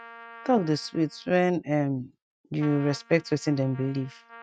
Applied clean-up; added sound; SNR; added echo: neural mask model RNNoise.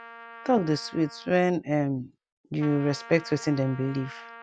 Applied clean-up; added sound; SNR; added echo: none; Trumpet; 19 dB; none.